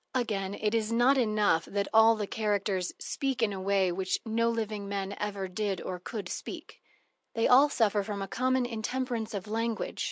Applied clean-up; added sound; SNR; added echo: none; none; none; none.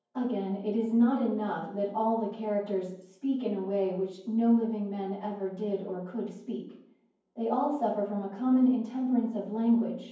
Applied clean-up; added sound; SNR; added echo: none; none; none; reverberation time 0.9 s.